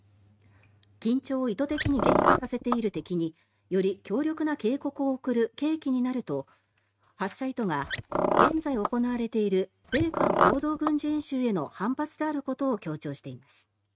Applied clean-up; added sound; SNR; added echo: neural mask model RNNoise.